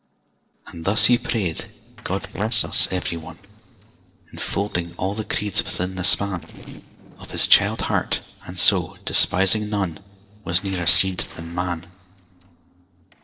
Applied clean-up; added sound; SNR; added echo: neural separator model SepFormer DNS4.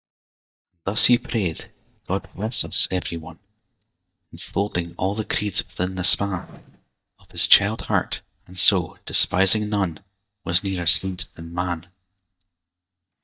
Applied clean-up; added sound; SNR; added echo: neural mask model DeepFilterNet 3.